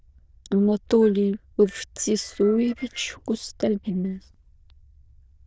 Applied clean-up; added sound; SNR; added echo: neural diffusion model UNIVERSE++.